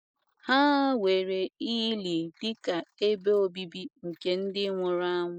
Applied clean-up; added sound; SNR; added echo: neural mask model Resemble Enhance denoiser.